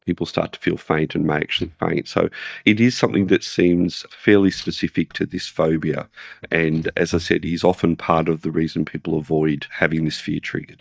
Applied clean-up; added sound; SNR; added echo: neural mask model DeepFilterNet 3.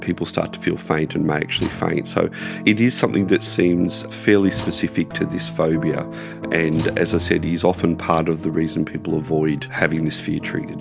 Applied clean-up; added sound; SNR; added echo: none; Slam / Tools; 17 dB; none.